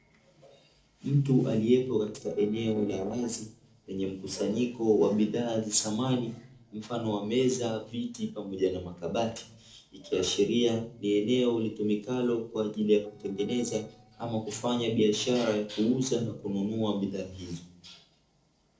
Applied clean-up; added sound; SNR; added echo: neural separator model SepFormer DNS4.